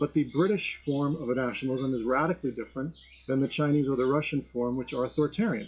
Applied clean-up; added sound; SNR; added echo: classical method log-MMSE.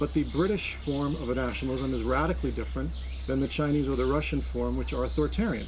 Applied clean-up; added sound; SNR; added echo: none; Bird vocalization, bird call, bird song; 5 dB; none.